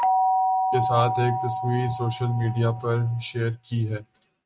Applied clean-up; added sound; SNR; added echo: neural mask model RNNoise.